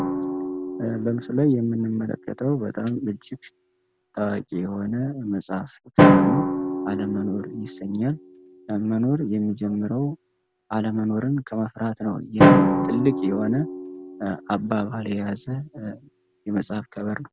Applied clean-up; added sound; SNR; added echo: none; Drum; -1 dB; none.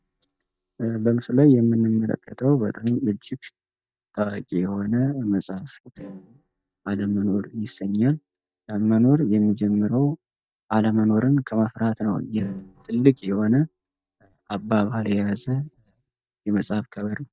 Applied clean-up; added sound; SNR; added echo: neural mask model DeepFilterNet 3.